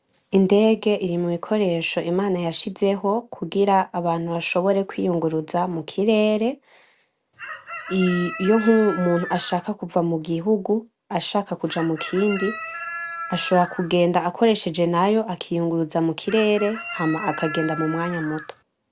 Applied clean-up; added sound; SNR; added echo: none; Chicken, rooster; 11 dB; none.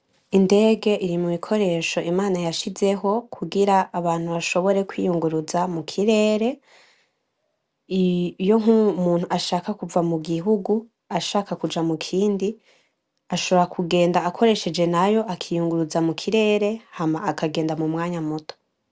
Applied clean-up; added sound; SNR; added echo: none; none; none; none.